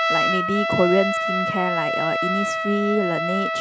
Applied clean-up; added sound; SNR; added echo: none; Trumpet; -1 dB; none.